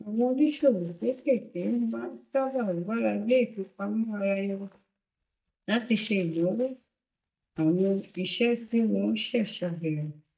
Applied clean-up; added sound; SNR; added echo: neural mask model DeepFilterNet 3.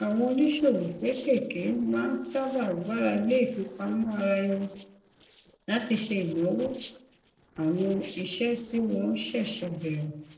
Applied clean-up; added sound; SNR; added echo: neural separator model SepFormer DNS4.